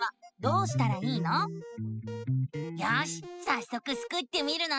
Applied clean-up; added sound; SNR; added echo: classical method spectral subtraction.